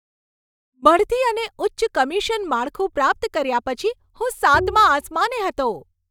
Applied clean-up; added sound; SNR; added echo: neural mask model DeepFilterNet 3.